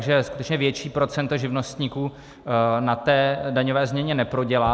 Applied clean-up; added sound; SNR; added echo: none; none; none; none.